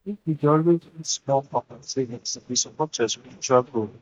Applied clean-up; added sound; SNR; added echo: neural mask model DeepFilterNet 3.